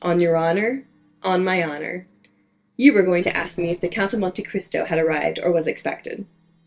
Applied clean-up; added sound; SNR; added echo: neural separator model SepFormer DNS4.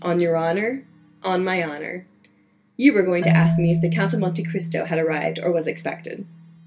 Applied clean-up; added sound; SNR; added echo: none; Marimba, xylophone; 3 dB; reverberation time 0.1 s.